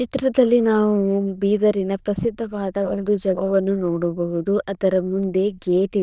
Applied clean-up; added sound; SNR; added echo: neural diffusion model UNIVERSE++.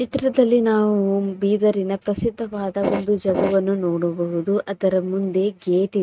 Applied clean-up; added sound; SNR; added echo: neural mask model RNNoise.